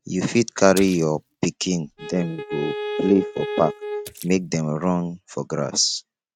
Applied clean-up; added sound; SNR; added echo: neural mask model RNNoise.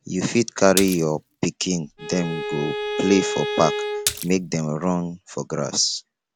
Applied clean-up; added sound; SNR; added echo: none; Bowed string instrument + Splash, splatter; 5 dB; none.